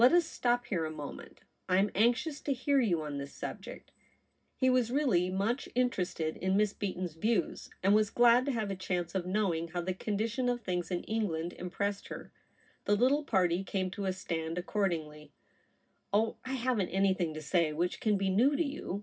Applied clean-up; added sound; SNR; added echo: none; none; none; reverberation time 0.4 s.